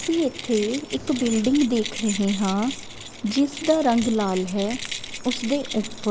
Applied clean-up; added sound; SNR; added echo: none; Keys jangling; 11 dB; none.